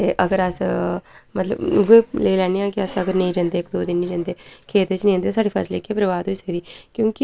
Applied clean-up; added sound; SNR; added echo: none; none; none; none.